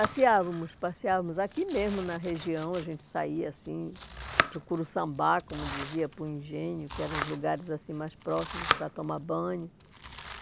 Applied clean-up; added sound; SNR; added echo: none; Domestic sounds, home sounds; 7 dB; none.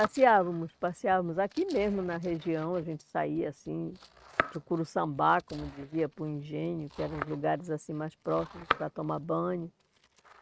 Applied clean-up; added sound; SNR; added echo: neural mask model RNNoise.